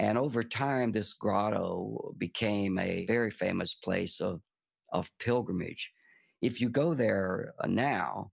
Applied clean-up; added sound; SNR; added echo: none; none; none; none.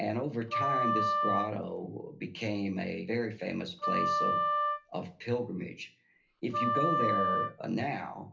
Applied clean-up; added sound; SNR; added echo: none; Wind instrument, woodwind instrument; -3 dB; reverberation time 0.3 s.